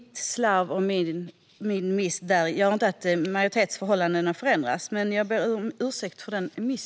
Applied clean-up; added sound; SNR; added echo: none; none; none; none.